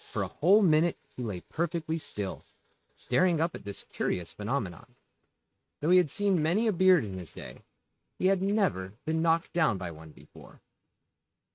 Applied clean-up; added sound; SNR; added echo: neural mask model RNNoise.